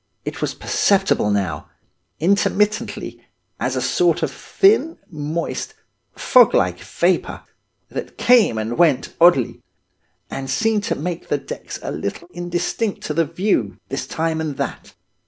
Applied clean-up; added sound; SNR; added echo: none; none; none; none.